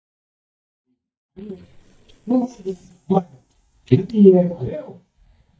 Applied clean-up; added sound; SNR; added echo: neural mask model DeepFilterNet 3.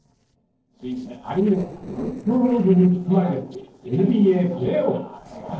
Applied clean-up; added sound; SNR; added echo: neural separator model SepFormer DNS4.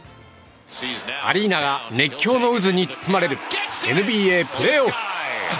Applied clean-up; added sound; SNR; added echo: none; none; none; none.